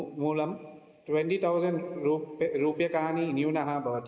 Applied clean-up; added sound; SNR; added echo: neural mask model Resemble Enhance denoiser.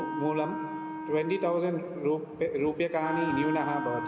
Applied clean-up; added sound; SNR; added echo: none; Wind instrument, woodwind instrument; 6 dB; none.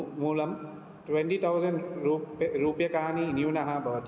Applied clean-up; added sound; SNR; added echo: none; none; none; none.